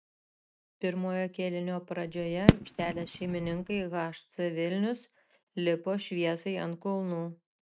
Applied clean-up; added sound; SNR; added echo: neural mask model RNNoise.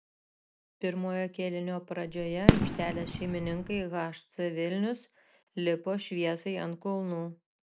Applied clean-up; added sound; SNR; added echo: none; Fireworks; -5 dB; none.